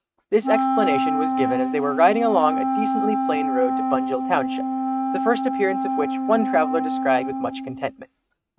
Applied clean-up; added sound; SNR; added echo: neural mask model RNNoise.